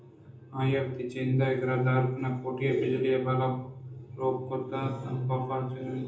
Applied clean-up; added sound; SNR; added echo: none; none; none; reverberation time 0.6 s.